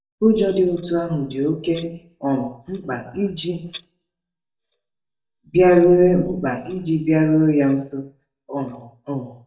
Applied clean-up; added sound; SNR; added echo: neural mask model DeepFilterNet 3.